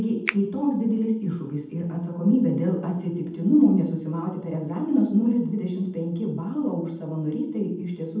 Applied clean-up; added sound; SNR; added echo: none; Finger snapping; 7 dB; reverberation time 0.8 s.